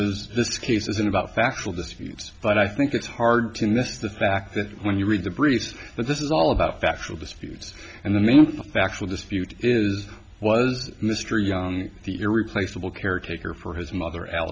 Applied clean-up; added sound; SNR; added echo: none; none; none; none.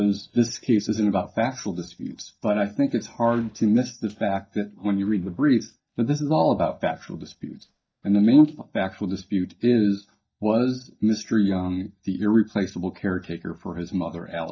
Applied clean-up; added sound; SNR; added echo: neural mask model DeepFilterNet 3.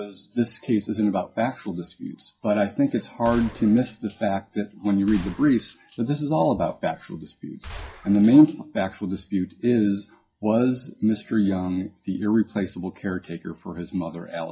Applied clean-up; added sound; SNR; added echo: classical method WPE with log-MMSE.